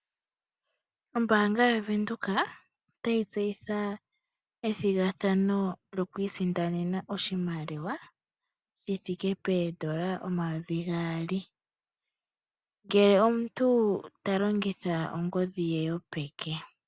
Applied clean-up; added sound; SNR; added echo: none; none; none; none.